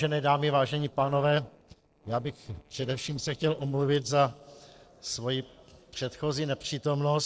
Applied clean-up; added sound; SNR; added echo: neural separator model SepFormer DNS4.